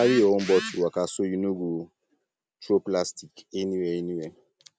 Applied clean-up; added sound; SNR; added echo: none; none; none; none.